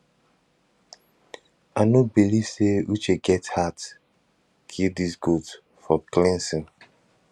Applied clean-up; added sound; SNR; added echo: none; none; none; none.